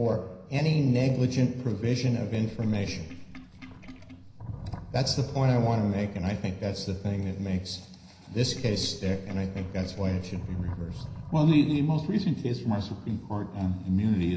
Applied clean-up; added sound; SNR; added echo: none; Sink (filling or washing); 16 dB; reverberation time 0.9 s.